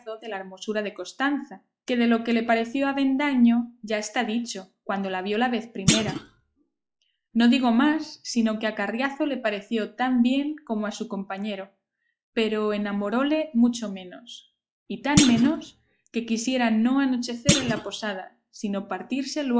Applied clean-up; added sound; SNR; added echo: classical method log-MMSE.